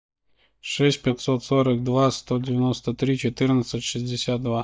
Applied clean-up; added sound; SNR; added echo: neural mask model DeepFilterNet 3.